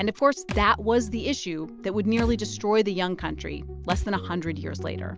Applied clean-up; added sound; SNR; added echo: none; Thump, thud; 10 dB; none.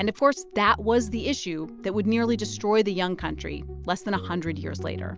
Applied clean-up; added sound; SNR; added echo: none; none; none; none.